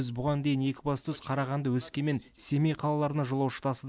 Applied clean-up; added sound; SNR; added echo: none; none; none; none.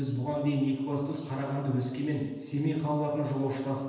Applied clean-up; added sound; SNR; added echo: none; none; none; reverberation time 1.1 s.